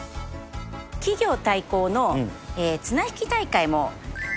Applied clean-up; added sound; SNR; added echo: none; none; none; none.